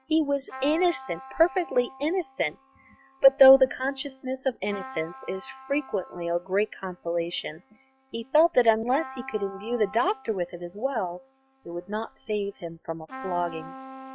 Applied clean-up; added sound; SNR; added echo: classical method log-MMSE.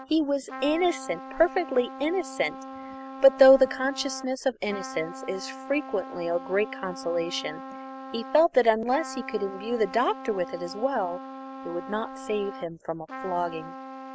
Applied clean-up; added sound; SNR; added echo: none; Trumpet; 13 dB; none.